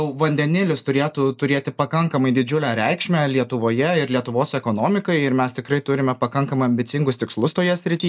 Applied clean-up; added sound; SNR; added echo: neural mask model Resemble Enhance denoiser.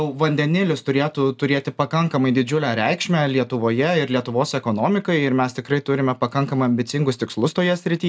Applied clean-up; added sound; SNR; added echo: none; none; none; none.